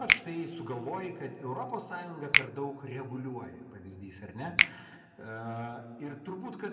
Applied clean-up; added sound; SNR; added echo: none; Finger snapping; -4 dB; reverberation time 1.7 s.